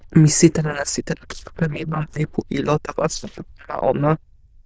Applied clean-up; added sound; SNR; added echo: neural diffusion model UNIVERSE++.